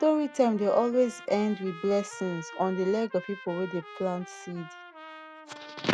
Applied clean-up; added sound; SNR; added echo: none; Trumpet; 16 dB; none.